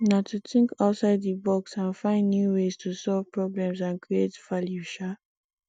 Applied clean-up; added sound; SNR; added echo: neural mask model DeepFilterNet 3.